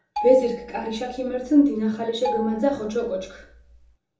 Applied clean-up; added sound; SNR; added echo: none; Marimba, xylophone; 12 dB; reverberation time 1.0 s.